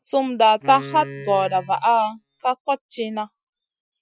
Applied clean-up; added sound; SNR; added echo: classical method Wiener filter.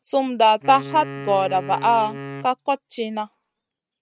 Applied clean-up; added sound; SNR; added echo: neural mask model RNNoise.